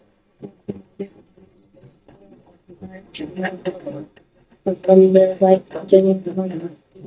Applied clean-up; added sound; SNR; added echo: neural mask model DeepFilterNet 3.